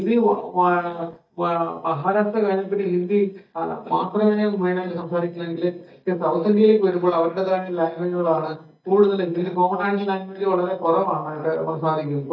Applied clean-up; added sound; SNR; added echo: neural mask model DeepFilterNet 3.